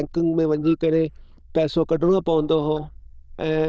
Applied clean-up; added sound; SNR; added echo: neural diffusion model UNIVERSE++.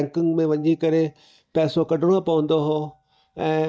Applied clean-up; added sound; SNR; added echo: neural mask model DeepFilterNet 3.